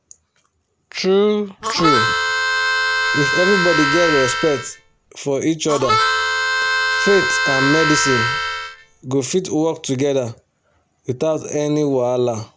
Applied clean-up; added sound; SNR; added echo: none; Harmonica; -2 dB; none.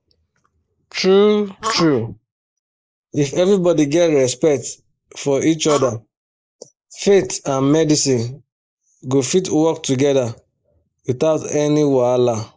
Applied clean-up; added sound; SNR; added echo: neural mask model Resemble Enhance denoiser.